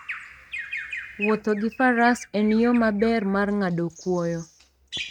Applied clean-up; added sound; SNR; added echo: neural mask model RNNoise.